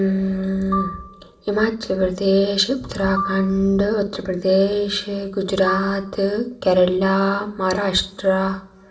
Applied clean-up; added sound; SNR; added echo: none; Marimba, xylophone; 13 dB; reverberation time 0.6 s.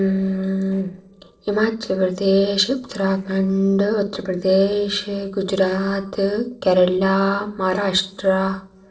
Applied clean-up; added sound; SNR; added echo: neural separator model SepFormer DNS4.